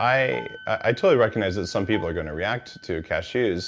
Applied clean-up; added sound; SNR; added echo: none; Bowed string instrument + Wind instrument, woodwind instrument; 19 dB; none.